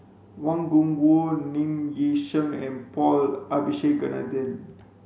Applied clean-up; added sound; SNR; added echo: none; none; none; none.